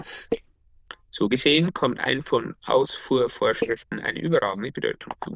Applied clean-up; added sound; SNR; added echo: neural diffusion model UNIVERSE++.